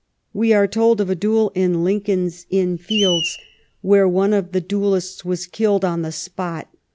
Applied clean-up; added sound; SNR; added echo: none; Screech; 12 dB; none.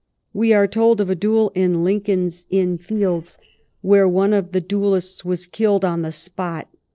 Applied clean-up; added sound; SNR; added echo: neural separator model SepFormer DNS4.